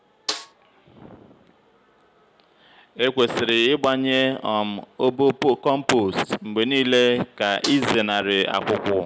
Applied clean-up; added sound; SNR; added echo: none; Snare drum; 13 dB; none.